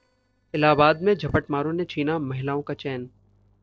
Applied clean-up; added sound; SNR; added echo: neural separator model SepFormer DNS4.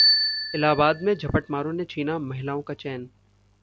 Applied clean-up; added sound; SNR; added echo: none; Bicycle bell; 2 dB; none.